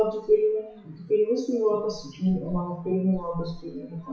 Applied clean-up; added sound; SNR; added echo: classical method WPE with log-MMSE.